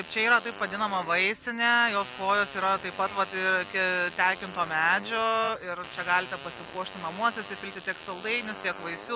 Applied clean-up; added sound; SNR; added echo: none; Fart; 15 dB; none.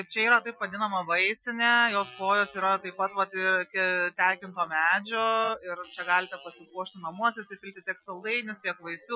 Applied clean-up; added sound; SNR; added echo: classical method Wiener filter.